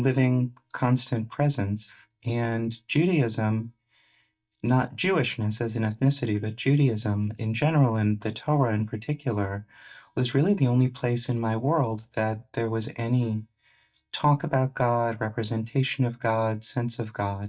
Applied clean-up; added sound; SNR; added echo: neural mask model DeepFilterNet 3.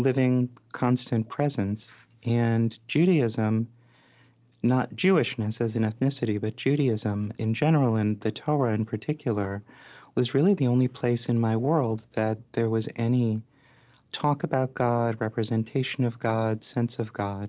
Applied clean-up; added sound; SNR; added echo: none; none; none; none.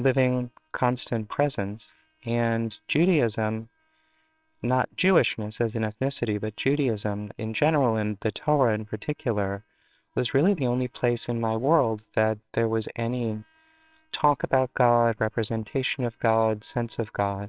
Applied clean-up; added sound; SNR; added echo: neural separator model SepFormer WHAMR!.